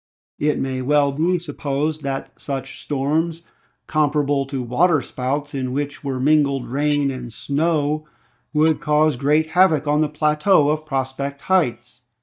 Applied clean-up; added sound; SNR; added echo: neural mask model DeepFilterNet 3.